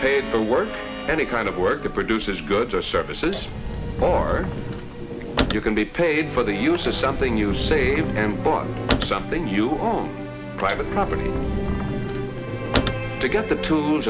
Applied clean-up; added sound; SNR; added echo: none; Sliding door / Slam / Wood; 4 dB; none.